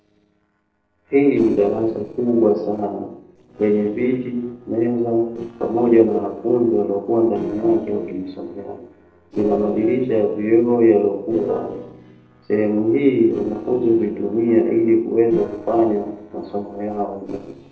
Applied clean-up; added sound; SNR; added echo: neural separator model SepFormer DNS4.